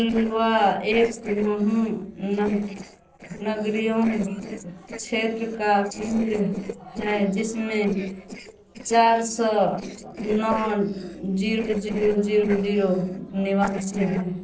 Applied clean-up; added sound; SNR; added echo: neural separator model SepFormer DNS4.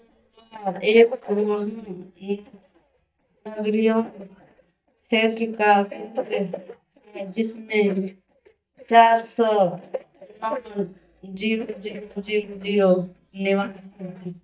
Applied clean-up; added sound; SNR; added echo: neural mask model DeepFilterNet 3.